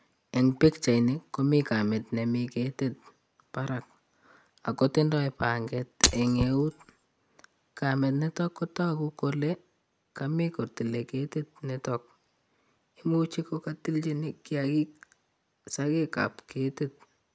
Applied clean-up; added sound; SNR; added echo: none; Shatter; 1 dB; none.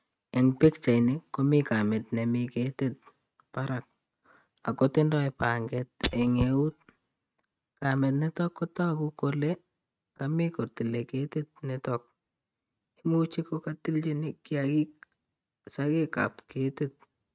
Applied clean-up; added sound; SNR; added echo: neural mask model RNNoise.